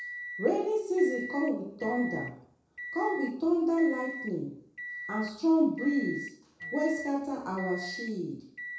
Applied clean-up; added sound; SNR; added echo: none; Microwave oven; 11 dB; reverberation time 0.6 s.